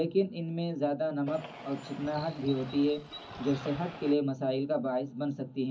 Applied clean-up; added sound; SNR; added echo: none; Bird; 13 dB; reverberation time 0.4 s.